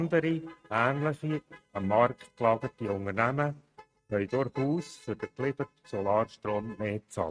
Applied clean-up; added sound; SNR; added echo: neural mask model RNNoise.